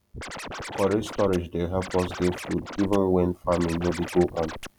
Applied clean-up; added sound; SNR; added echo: none; Scratching (performance technique); 11 dB; none.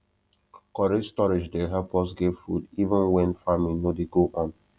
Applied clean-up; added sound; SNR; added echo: none; none; none; none.